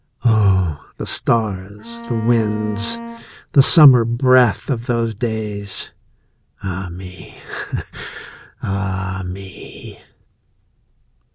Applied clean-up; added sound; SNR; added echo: none; Bowed string instrument; 12 dB; none.